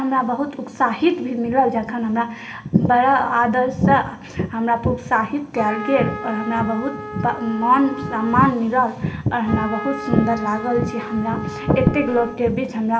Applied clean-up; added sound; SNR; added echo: none; Trumpet; 12 dB; reverberation time 0.5 s.